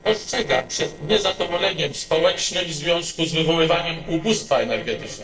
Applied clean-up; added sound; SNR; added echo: neural separator model SepFormer DNS4.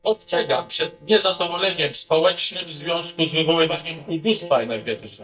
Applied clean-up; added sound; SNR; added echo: neural mask model DeepFilterNet 3.